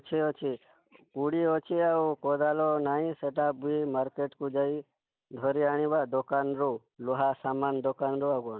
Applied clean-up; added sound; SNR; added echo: none; none; none; none.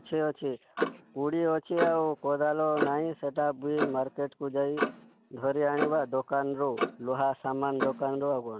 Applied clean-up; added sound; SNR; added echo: none; Clock; 7 dB; none.